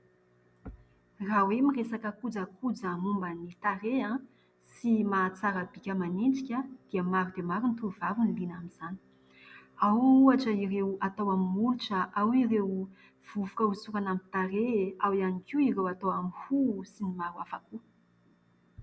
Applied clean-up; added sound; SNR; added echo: none; none; none; none.